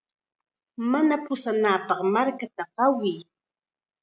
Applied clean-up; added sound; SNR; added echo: none; none; none; none.